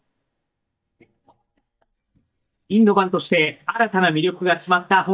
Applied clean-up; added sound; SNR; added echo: neural mask model DeepFilterNet 3.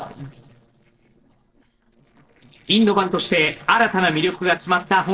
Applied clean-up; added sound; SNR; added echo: neural separator model SepFormer DNS4.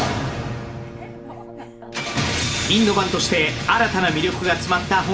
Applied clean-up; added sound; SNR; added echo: none; Brass instrument; 17 dB; reverberation time 0.5 s.